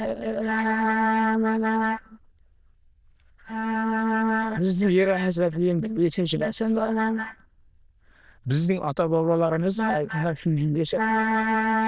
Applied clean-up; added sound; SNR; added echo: neural diffusion model UNIVERSE++.